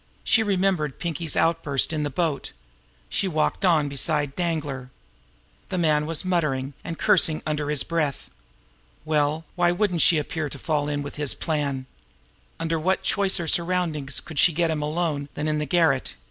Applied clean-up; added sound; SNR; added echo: none; none; none; none.